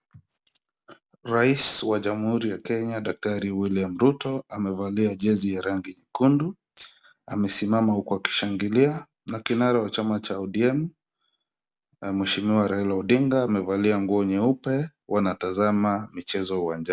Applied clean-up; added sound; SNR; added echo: none; none; none; none.